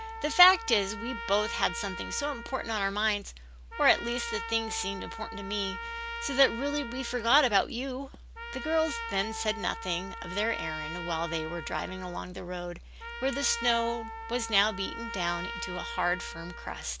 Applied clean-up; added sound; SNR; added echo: none; Trumpet; 9 dB; none.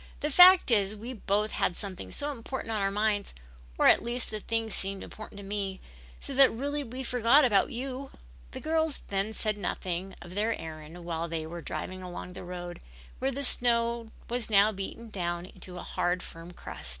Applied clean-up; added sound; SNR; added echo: none; none; none; none.